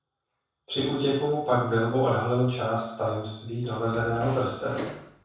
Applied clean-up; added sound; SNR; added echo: none; Door; 14 dB; reverberation time 0.7 s.